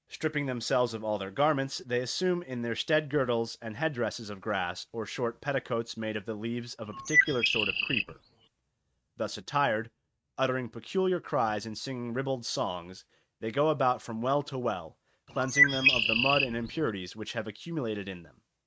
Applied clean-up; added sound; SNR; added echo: neural mask model RNNoise.